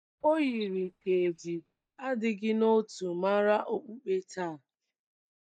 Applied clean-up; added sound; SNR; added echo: neural mask model DeepFilterNet 3.